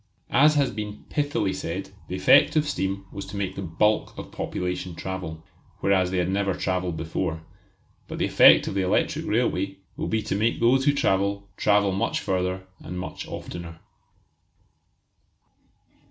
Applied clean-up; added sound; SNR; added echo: none; none; none; none.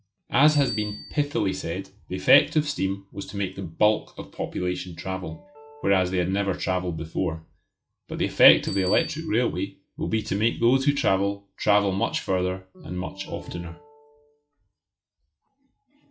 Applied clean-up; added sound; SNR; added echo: classical method log-MMSE.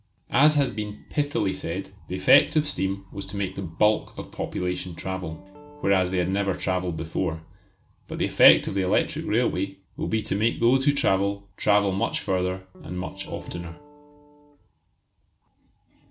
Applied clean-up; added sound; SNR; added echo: none; Guitar + Bicycle bell; 19 dB; none.